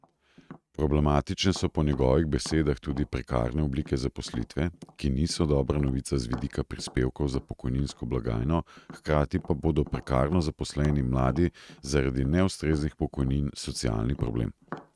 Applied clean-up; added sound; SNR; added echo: neural mask model RNNoise.